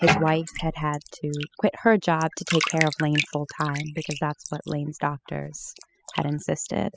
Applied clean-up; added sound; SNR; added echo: classical method spectral subtraction.